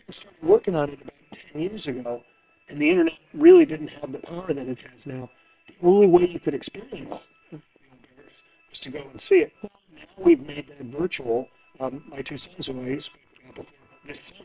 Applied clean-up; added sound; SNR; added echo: neural separator model SepFormer WHAM!.